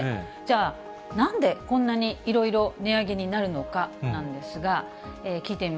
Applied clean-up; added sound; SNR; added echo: none; none; none; none.